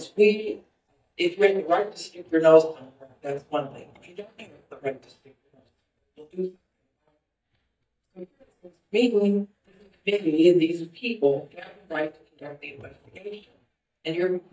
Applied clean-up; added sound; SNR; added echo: neural mask model DeepFilterNet 3.